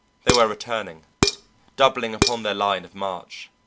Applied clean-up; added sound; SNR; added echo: none; Dishes, pots, and pans; 1 dB; none.